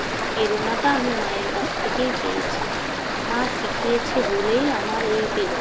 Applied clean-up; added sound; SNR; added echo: none; Stream; 0 dB; none.